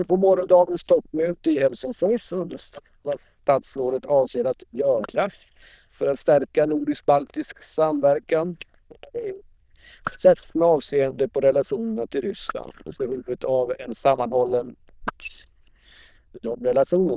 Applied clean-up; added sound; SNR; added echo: neural diffusion model UNIVERSE++.